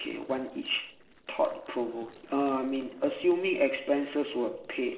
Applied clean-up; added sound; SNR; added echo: neural separator model SepFormer DNS4.